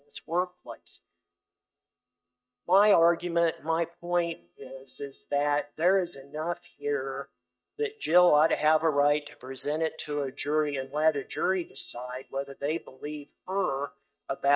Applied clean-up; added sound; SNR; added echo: neural mask model DeepFilterNet 3.